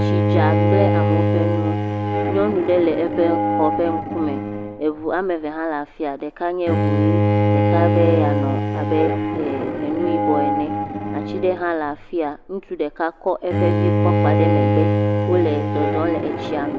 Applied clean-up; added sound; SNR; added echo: none; Bowed string instrument; -3 dB; none.